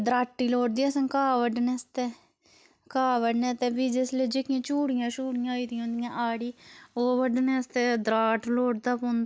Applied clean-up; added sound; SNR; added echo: none; none; none; none.